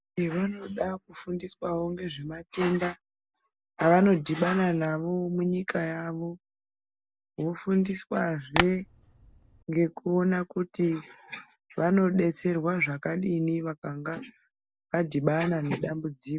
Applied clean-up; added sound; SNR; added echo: none; Tap; 3 dB; none.